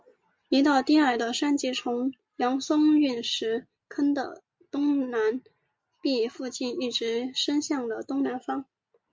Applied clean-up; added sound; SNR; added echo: none; none; none; none.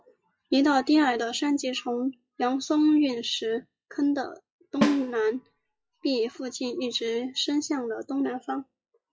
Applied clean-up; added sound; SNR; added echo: classical method log-MMSE.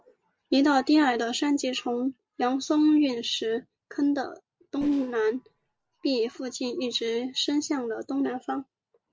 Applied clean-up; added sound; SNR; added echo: neural separator model SepFormer DNS4.